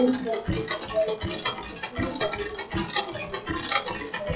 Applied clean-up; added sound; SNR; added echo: classical method WPE with log-MMSE.